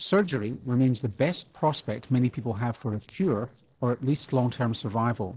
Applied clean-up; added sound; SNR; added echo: neural separator model SepFormer DNS4.